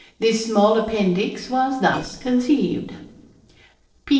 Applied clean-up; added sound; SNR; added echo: neural separator model SepFormer DNS4.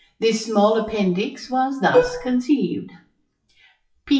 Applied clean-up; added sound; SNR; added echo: classical method WPE with log-MMSE.